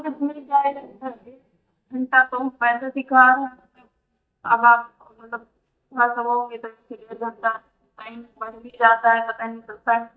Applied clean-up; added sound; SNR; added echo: neural mask model DeepFilterNet 3.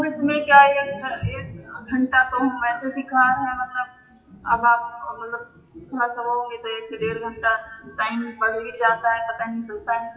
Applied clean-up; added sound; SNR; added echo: classical method WPE with log-MMSE.